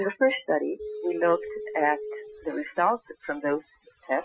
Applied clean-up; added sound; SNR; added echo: classical method Wiener filter.